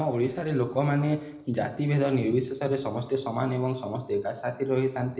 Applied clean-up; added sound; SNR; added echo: neural separator model SepFormer DNS4.